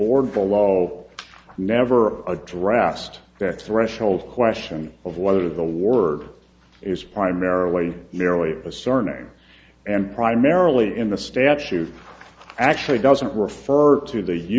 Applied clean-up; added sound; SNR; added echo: none; none; none; none.